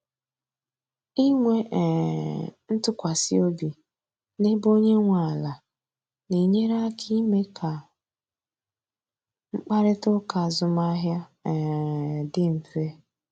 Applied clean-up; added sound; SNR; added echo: none; none; none; none.